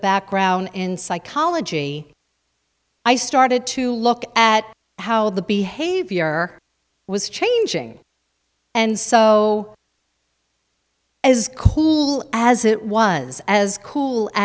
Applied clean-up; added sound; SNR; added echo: none; none; none; none.